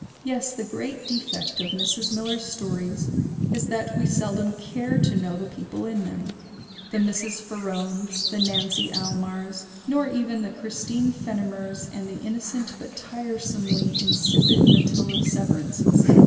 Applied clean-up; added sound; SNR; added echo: none; Bird vocalization, bird call, bird song; -4 dB; reverberation time 2.5 s.